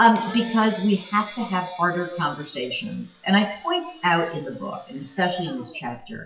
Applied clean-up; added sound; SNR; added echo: classical method WPE with log-MMSE.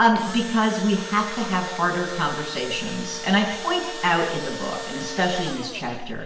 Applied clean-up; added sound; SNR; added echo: none; Engine / Drill; 11 dB; reverberation time 1.0 s.